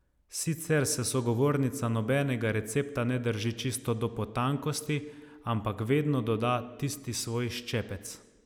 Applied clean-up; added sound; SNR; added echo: none; none; none; none.